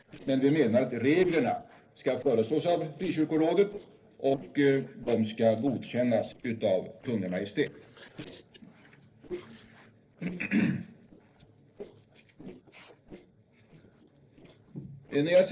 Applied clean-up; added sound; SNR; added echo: neural separator model SepFormer DNS4.